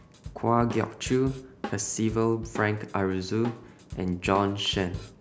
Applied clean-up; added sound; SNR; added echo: none; Drum kit; 14 dB; none.